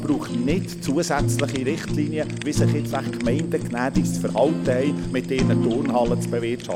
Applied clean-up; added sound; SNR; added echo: none; Fire; 0 dB; none.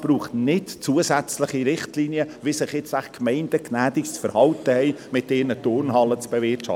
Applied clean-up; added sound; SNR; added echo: none; none; none; none.